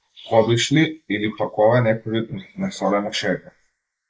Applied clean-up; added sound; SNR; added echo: neural mask model Resemble Enhance denoiser.